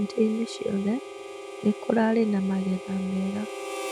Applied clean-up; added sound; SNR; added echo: none; Harmonica; 11 dB; none.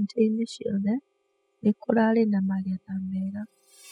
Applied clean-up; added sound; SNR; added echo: classical method spectral subtraction.